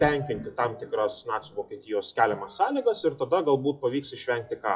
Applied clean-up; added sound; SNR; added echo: classical method WPE with log-MMSE.